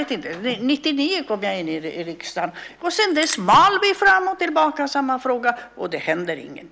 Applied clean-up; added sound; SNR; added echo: none; Crackle; 13 dB; none.